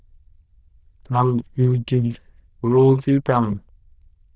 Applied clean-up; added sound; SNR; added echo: neural diffusion model UNIVERSE++.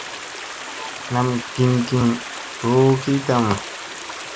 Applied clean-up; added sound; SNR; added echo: none; Stream; 11 dB; none.